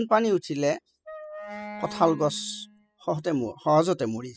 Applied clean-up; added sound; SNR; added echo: classical method spectral subtraction.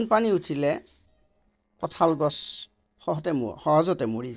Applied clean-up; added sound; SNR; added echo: neural separator model SepFormer DNS4.